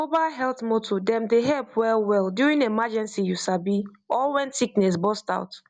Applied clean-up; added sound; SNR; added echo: none; none; none; none.